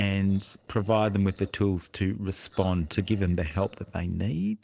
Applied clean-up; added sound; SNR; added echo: neural separator model SepFormer DNS4.